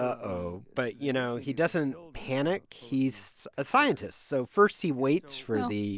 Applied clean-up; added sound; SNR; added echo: none; none; none; none.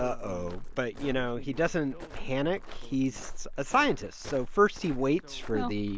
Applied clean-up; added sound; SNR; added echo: none; Walk, footsteps; 7 dB; none.